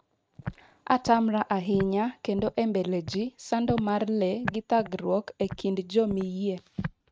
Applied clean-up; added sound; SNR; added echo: neural mask model RNNoise.